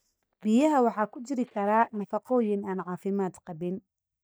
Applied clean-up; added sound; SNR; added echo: neural mask model DeepFilterNet 3.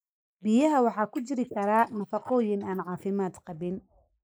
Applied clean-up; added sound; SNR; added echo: neural mask model Resemble Enhance denoiser.